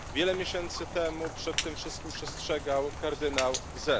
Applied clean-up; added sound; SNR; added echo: none; Rain; 6 dB; none.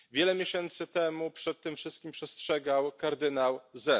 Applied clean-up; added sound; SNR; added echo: none; none; none; none.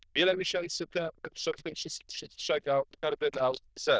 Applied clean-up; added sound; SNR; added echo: neural diffusion model UNIVERSE++.